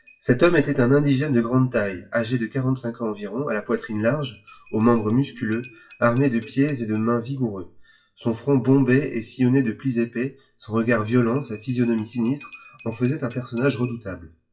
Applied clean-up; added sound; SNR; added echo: classical method WPE with log-MMSE.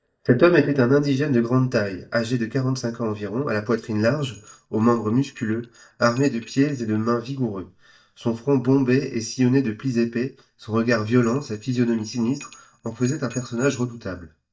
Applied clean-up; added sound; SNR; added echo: neural mask model DeepFilterNet 3.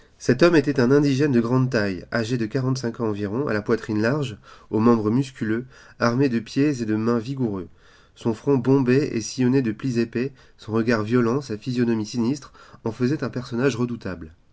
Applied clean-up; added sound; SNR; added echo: none; none; none; none.